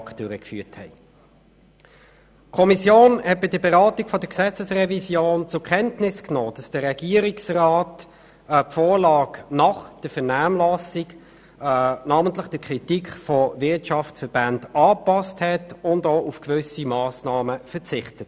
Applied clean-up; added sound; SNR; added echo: none; none; none; none.